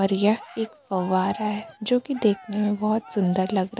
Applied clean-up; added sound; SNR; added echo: none; Cheering; 18 dB; none.